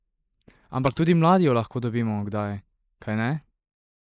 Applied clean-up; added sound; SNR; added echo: neural mask model Resemble Enhance denoiser.